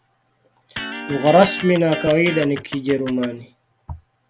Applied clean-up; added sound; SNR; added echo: none; Electric guitar; 10 dB; none.